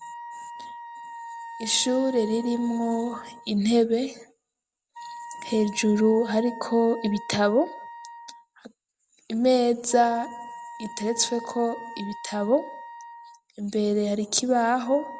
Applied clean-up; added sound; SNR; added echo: none; Wind instrument, woodwind instrument; 15 dB; none.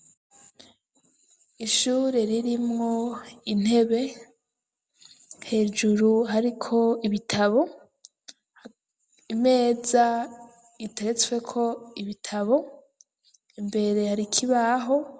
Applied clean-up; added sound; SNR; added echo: none; none; none; none.